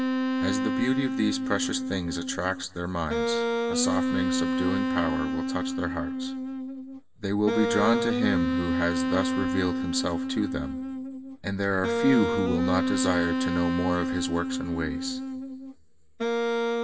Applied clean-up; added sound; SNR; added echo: none; Wind instrument, woodwind instrument; -2 dB; reverberation time 0.7 s.